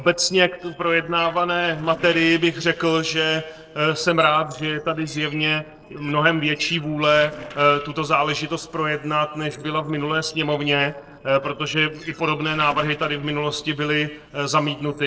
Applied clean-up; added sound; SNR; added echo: neural separator model SepFormer DNS4.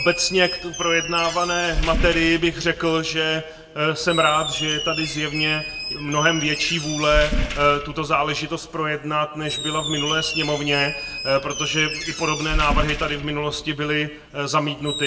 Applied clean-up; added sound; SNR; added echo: none; Squeak; 6 dB; reverberation time 1.4 s.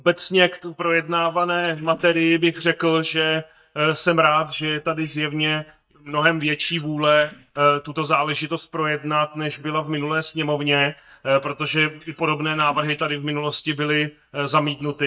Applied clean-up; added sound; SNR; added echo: neural mask model DeepFilterNet 3.